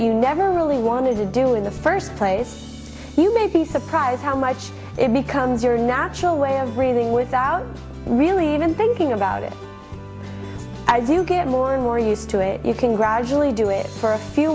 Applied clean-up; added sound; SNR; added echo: none; none; none; none.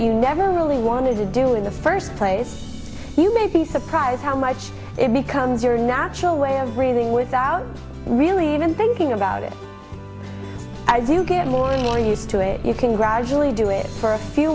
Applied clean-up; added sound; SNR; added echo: none; Accelerating, revving, vroom; 15 dB; none.